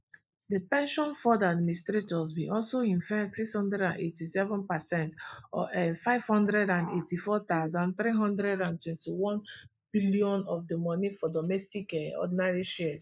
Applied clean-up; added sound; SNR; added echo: neural mask model Resemble Enhance denoiser.